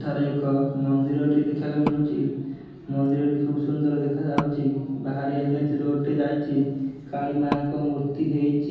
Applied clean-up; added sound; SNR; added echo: none; Wood; 14 dB; reverberation time 1.3 s.